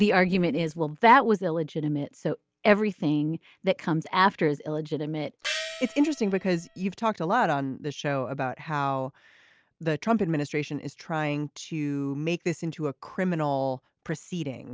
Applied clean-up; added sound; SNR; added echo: none; Gong; 11 dB; none.